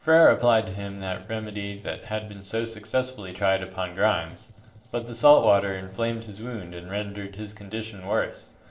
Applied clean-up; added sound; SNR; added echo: neural separator model SepFormer DNS4.